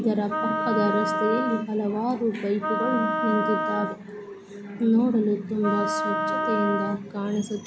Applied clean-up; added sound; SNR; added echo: none; Wind instrument, woodwind instrument; 2 dB; none.